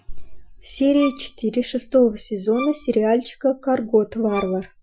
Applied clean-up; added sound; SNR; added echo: classical method Wiener filter.